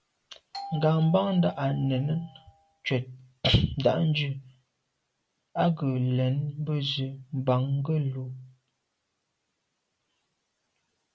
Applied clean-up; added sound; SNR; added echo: none; Doorbell; 15 dB; none.